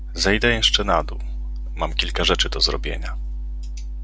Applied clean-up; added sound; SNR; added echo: none; none; none; none.